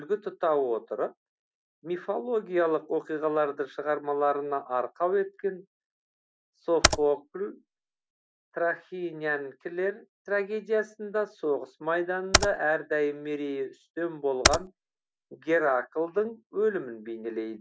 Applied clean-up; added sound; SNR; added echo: none; Computer keyboard; 0 dB; none.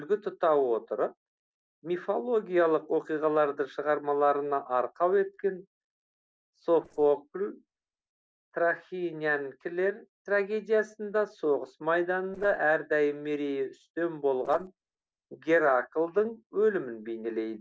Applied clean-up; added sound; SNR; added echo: neural separator model SepFormer DNS4.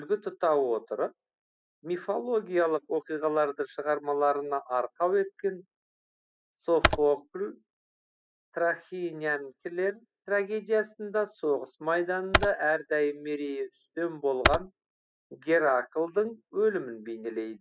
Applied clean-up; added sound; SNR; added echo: classical method spectral subtraction.